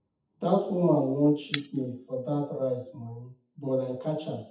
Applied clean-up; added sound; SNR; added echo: classical method WPE with log-MMSE.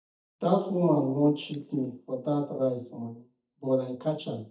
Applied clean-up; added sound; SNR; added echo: neural mask model DeepFilterNet 3.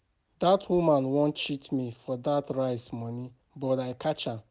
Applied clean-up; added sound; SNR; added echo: none; none; none; none.